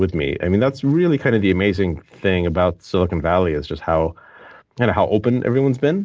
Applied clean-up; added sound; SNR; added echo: none; none; none; none.